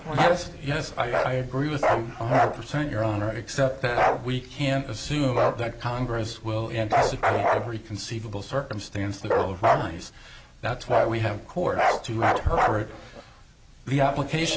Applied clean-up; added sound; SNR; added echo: none; Bark; 1 dB; none.